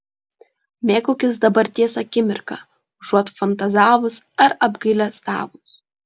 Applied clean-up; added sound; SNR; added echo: none; none; none; none.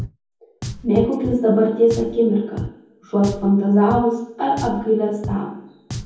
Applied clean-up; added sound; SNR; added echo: none; Drum; 13 dB; reverberation time 0.9 s.